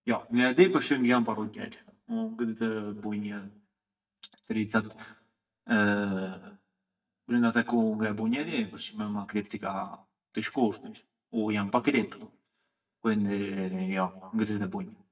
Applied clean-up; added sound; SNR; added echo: neural mask model DeepFilterNet 3.